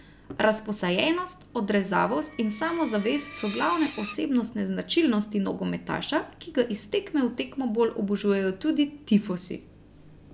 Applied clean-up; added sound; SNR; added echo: none; Screech; 15 dB; none.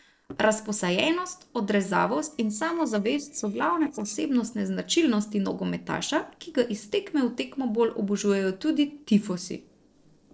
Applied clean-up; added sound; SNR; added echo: neural separator model SepFormer DNS4.